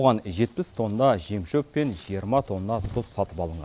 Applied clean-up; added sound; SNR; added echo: none; none; none; none.